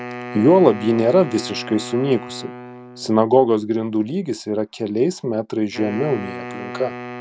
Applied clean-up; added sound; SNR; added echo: none; Wind instrument, woodwind instrument; 14 dB; none.